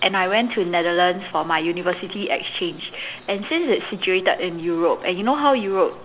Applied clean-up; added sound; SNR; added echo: none; none; none; none.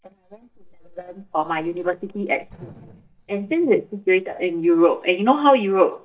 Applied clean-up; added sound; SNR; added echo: neural mask model DeepFilterNet 3.